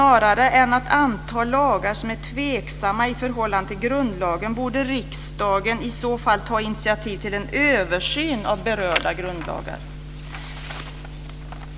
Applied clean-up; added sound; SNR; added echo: none; none; none; none.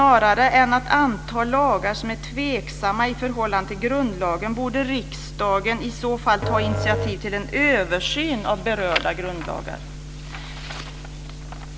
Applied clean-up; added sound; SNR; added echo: none; Musical instrument; 7 dB; none.